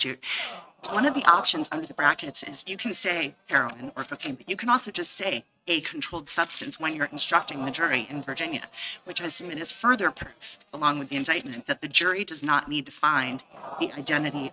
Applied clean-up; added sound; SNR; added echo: neural mask model RNNoise.